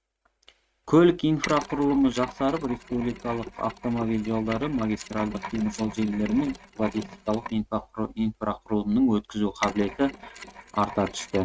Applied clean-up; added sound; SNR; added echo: neural mask model RNNoise.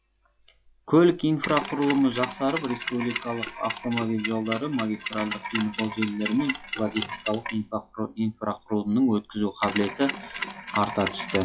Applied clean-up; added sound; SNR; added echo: classical method log-MMSE.